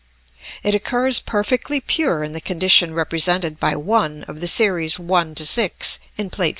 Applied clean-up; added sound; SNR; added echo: none; none; none; none.